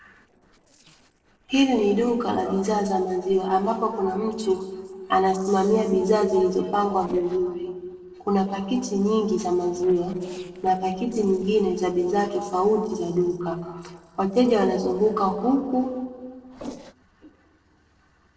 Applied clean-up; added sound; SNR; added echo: neural separator model SepFormer DNS4.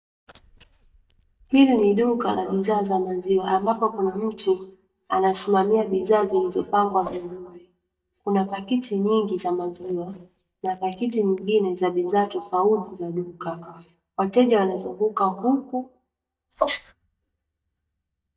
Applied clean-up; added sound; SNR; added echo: neural mask model DeepFilterNet 3.